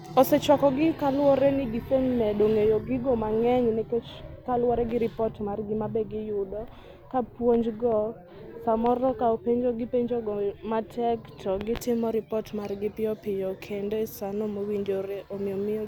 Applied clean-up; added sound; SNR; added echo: none; none; none; none.